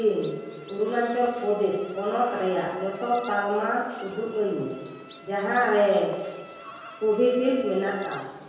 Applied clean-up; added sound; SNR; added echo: none; Insect; 18 dB; reverberation time 1.2 s.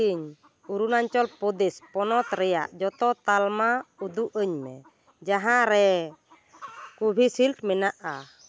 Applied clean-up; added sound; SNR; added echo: none; none; none; none.